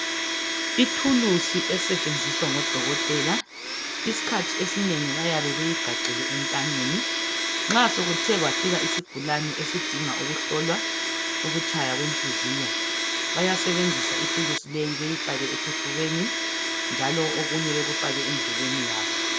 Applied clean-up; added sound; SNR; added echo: none; Domestic sounds, home sounds; -2 dB; none.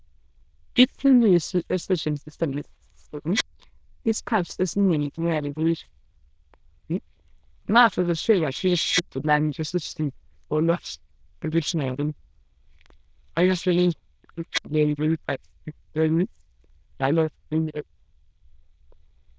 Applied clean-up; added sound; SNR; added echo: neural diffusion model UNIVERSE++.